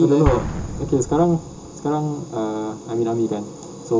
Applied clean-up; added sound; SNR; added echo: none; Explosion; 10 dB; reverberation time 0.2 s.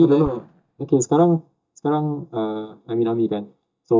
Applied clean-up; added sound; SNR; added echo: neural mask model DeepFilterNet 3.